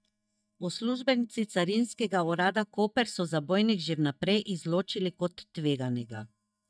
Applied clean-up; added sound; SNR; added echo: neural mask model DeepFilterNet 3.